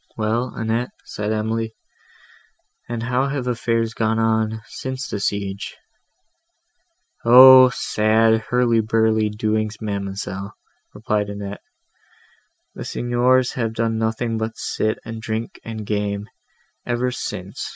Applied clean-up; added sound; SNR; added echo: none; none; none; none.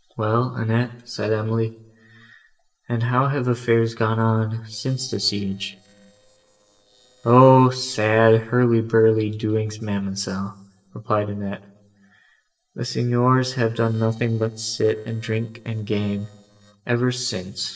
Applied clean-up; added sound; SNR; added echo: neural separator model SepFormer DNS4.